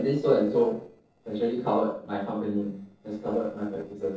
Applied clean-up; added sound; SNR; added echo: neural separator model SepFormer DNS4.